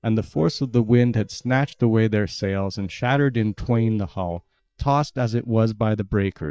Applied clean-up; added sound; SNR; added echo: neural mask model DeepFilterNet 3.